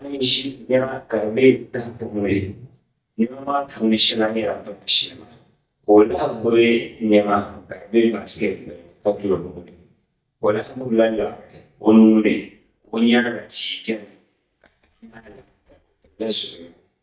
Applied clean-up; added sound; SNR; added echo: neural mask model DeepFilterNet 3.